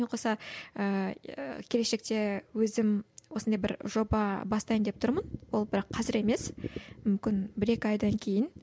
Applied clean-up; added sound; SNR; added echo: none; none; none; none.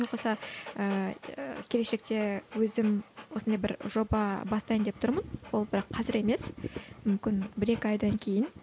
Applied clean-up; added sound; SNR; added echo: none; Dog; 20 dB; none.